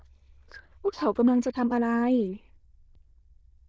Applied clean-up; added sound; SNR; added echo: neural diffusion model UNIVERSE++.